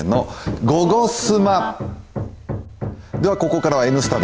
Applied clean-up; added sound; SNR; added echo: none; Hammer; 11 dB; none.